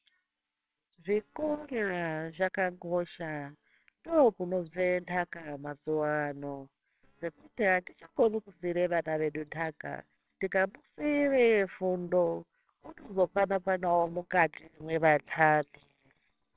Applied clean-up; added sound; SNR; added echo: neural separator model SepFormer WHAMR!.